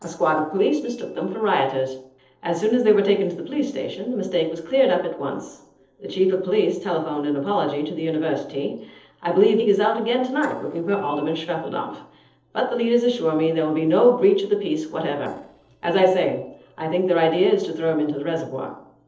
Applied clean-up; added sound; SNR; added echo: neural separator model SepFormer DNS4.